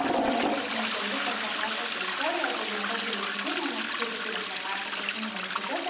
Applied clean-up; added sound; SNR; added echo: none; Toilet flush; -5 dB; reverberation time 0.8 s.